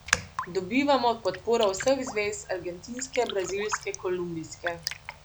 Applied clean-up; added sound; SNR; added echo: none; Raindrop; 9 dB; none.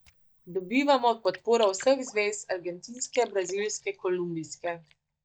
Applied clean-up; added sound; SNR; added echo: neural mask model DeepFilterNet 3.